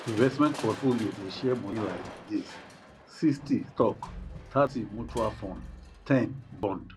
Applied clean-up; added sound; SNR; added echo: none; Crushing; 14 dB; none.